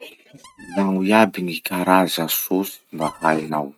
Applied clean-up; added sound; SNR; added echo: neural mask model RNNoise.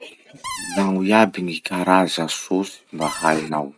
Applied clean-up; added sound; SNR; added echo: none; Cupboard open or close; 10 dB; none.